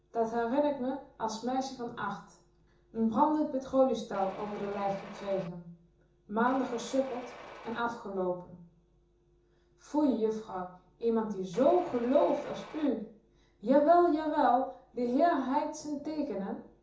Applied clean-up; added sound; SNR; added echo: none; Mechanisms; 16 dB; reverberation time 0.7 s.